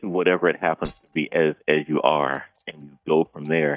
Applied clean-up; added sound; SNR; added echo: neural mask model DeepFilterNet 3.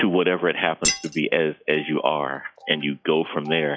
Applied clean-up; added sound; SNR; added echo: classical method log-MMSE.